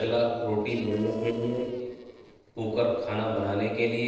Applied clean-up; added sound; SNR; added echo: neural separator model SepFormer DNS4.